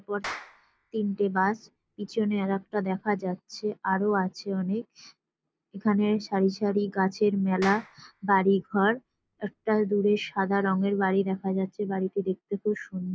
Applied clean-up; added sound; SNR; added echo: none; Clapping; 18 dB; none.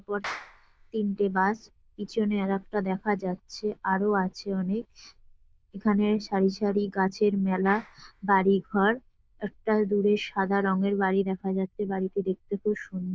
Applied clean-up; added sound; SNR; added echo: neural diffusion model UNIVERSE++.